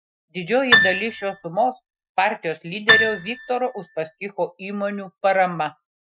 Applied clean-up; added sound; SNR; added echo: classical method Wiener filter.